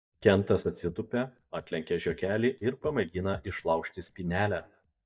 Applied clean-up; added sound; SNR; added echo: neural mask model DeepFilterNet 3.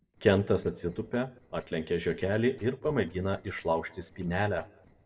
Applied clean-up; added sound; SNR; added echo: neural separator model SepFormer DNS4.